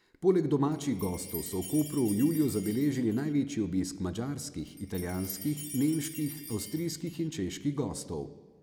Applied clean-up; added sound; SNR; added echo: none; Chime; 15 dB; none.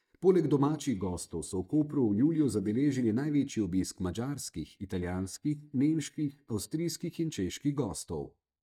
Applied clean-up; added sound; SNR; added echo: neural mask model DeepFilterNet 3.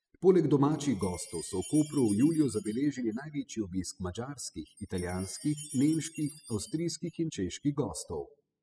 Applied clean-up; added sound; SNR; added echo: classical method spectral subtraction.